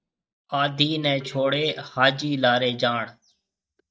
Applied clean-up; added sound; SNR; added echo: neural mask model DeepFilterNet 3.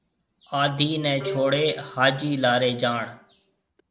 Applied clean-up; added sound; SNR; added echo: none; Bowed string instrument; 15 dB; none.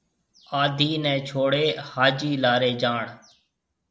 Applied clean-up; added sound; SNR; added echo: none; none; none; none.